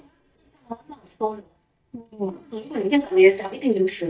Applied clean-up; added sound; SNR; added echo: neural mask model DeepFilterNet 3.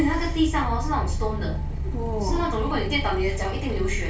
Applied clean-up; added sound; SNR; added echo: none; Motorcycle; 0 dB; reverberation time 0.2 s.